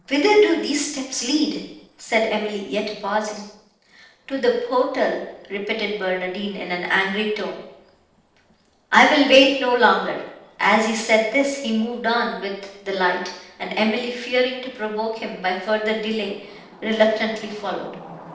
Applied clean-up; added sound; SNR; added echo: neural separator model SepFormer DNS4.